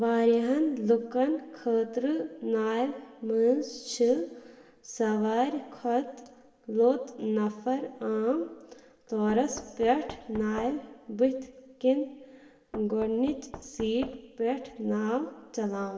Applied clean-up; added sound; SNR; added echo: none; Knock; 19 dB; reverberation time 1.0 s.